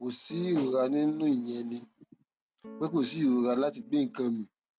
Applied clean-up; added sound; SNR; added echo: none; Electric guitar / Strum; 18 dB; none.